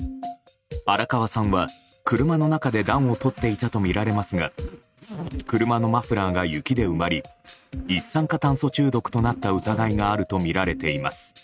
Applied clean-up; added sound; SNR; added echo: neural mask model RNNoise.